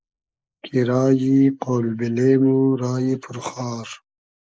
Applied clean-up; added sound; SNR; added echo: neural mask model Resemble Enhance denoiser.